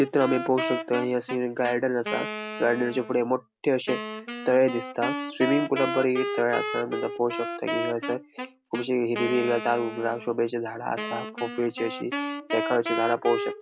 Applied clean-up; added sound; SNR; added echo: none; Wind instrument, woodwind instrument; 7 dB; none.